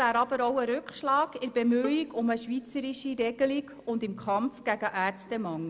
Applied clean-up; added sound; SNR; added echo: none; Bowed string instrument; 16 dB; none.